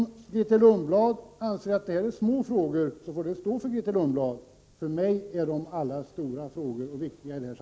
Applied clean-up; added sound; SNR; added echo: none; none; none; none.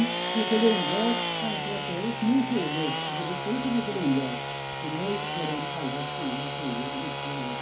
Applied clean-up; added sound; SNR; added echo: none; Sawing / Engine; 1 dB; reverberation time 0.3 s.